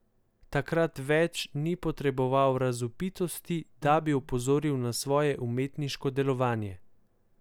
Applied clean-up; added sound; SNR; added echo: none; Piano; 15 dB; none.